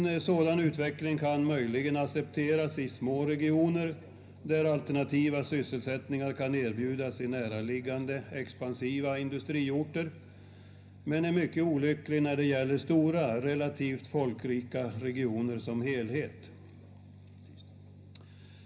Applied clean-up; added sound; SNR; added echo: none; none; none; reverberation time 0.5 s.